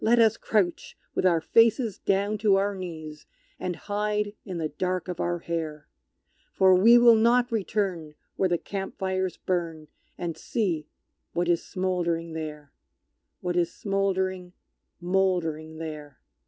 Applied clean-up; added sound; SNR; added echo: none; none; none; none.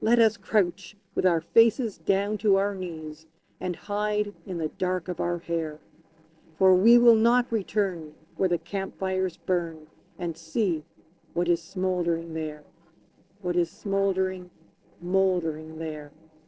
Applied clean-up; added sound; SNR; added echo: neural separator model SepFormer DNS4.